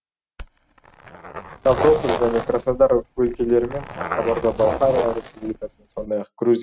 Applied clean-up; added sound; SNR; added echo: neural mask model RNNoise.